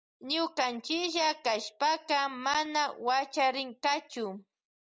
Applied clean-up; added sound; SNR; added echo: none; none; none; none.